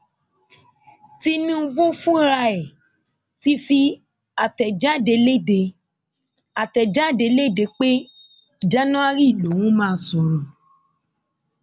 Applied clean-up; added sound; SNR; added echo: none; none; none; none.